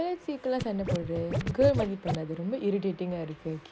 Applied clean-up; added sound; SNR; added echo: none; Scratching (performance technique); 2 dB; none.